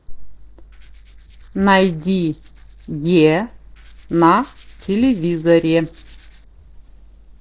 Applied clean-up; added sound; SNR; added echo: neural separator model SepFormer DNS4.